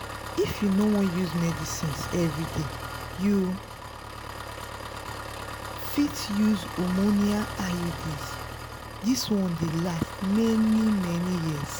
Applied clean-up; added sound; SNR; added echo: none; Engine; 9 dB; none.